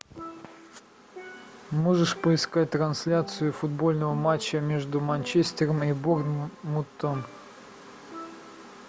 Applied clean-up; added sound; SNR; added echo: none; Percussion; 18 dB; none.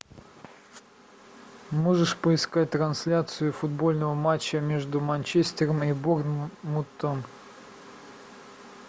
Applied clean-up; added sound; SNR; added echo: none; none; none; none.